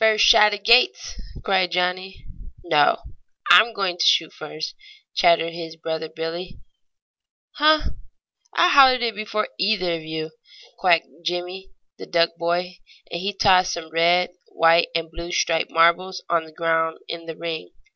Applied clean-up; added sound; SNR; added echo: none; none; none; none.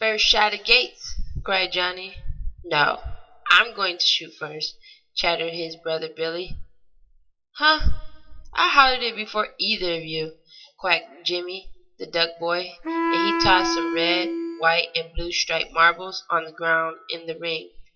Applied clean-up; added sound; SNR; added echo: classical method WPE with log-MMSE.